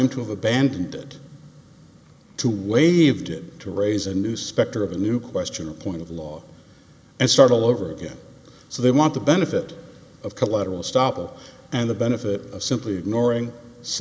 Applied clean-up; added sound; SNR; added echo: none; none; none; none.